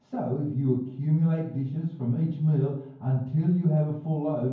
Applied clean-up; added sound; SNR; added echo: none; none; none; reverberation time 0.9 s.